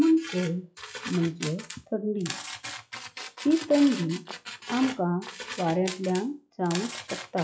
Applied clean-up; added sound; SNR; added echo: classical method log-MMSE.